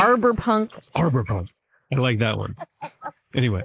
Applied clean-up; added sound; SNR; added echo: neural mask model Resemble Enhance denoiser.